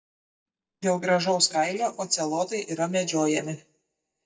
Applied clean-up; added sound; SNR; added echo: neural mask model DeepFilterNet 3.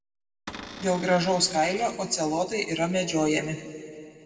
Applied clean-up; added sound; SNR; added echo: none; Cupboard open or close / Door; 14 dB; reverberation time 1.9 s.